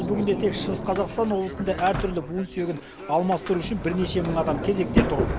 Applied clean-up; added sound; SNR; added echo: none; Sliding door; 4 dB; none.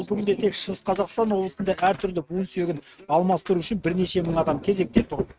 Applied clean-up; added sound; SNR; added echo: neural mask model RNNoise.